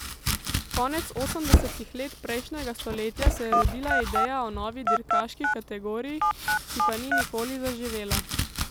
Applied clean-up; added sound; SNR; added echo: none; Telephone + Domestic sounds, home sounds; -5 dB; none.